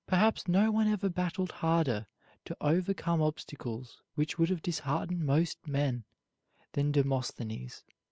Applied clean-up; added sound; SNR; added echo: none; none; none; none.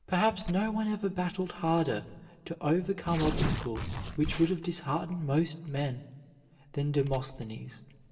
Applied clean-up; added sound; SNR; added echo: none; Tearing; 9 dB; reverberation time 1.4 s.